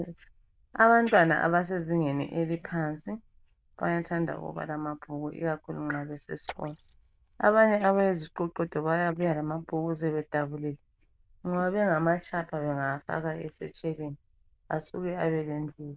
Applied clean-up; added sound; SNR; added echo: neural diffusion model UNIVERSE++.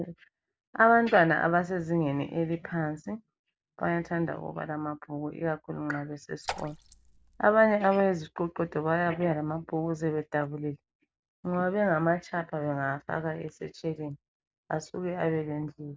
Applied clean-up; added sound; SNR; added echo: none; Raindrop / Splash, splatter; 13 dB; none.